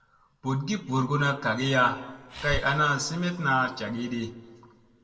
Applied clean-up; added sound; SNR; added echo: none; Breathing; 15 dB; reverberation time 1.6 s.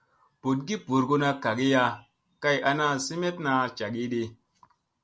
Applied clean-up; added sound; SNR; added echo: none; none; none; none.